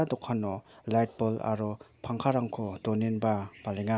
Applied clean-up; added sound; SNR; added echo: none; none; none; none.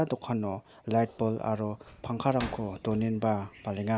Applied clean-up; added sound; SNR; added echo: none; Slam; 17 dB; none.